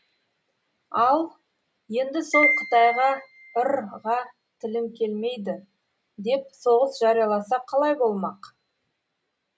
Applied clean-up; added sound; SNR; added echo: none; Piano; 2 dB; none.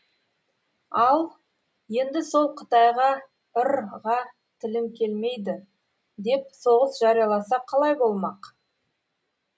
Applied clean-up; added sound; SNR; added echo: none; none; none; none.